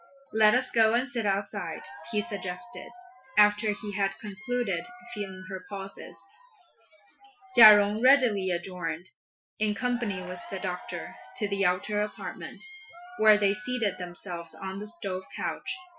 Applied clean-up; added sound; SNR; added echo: classical method Wiener filter.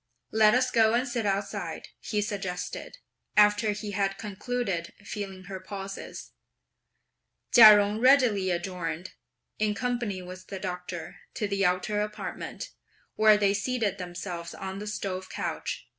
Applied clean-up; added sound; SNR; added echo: none; none; none; none.